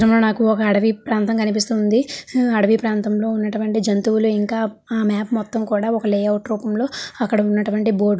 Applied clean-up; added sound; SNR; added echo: none; none; none; none.